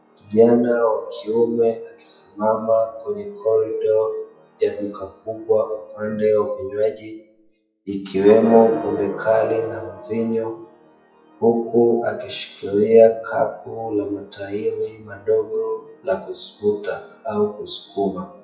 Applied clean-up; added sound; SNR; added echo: classical method WPE with log-MMSE.